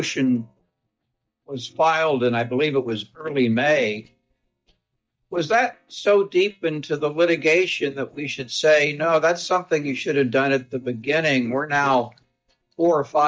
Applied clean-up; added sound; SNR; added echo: neural mask model DeepFilterNet 3.